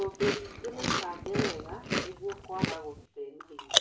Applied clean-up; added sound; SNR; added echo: none; Chewing, mastication; -4 dB; reverberation time 0.3 s.